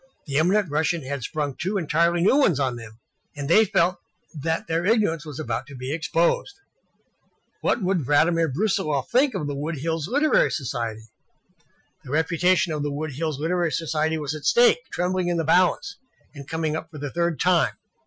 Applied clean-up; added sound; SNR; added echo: classical method Wiener filter.